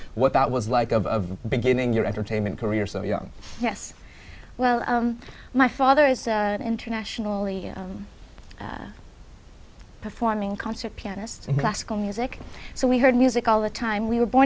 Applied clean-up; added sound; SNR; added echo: none; none; none; none.